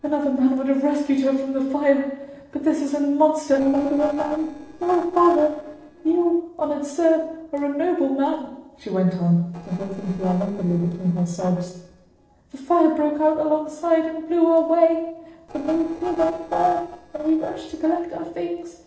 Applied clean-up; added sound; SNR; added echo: neural separator model SepFormer DNS4.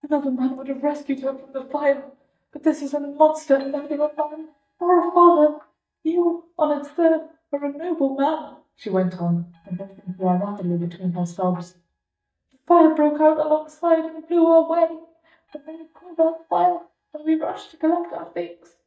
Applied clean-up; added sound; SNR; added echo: neural mask model DeepFilterNet 3.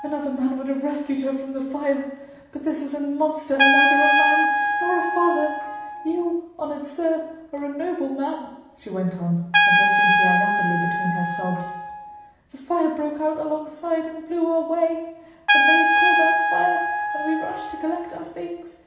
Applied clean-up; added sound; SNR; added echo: none; Trumpet; -2 dB; reverberation time 0.9 s.